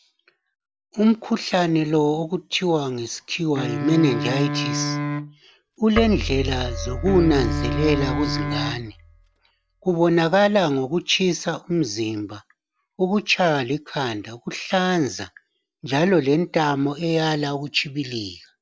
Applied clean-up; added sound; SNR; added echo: none; Wind instrument, woodwind instrument + Keyboard (musical); 4 dB; none.